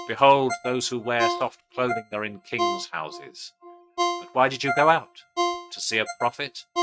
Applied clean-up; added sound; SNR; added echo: neural mask model RNNoise.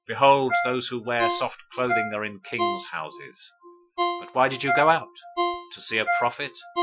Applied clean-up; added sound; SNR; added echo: classical method Wiener filter.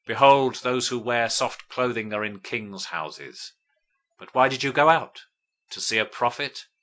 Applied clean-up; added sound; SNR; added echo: none; none; none; none.